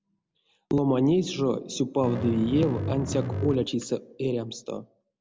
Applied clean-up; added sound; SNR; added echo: none; Bass guitar; 4 dB; none.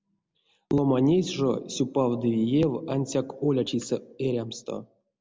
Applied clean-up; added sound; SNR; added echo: none; none; none; none.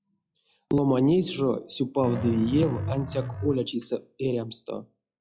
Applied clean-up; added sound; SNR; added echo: classical method log-MMSE.